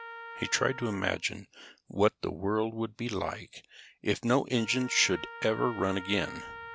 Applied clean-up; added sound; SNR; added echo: none; Trumpet; 16 dB; none.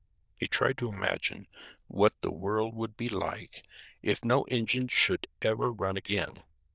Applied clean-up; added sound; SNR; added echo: neural diffusion model UNIVERSE++.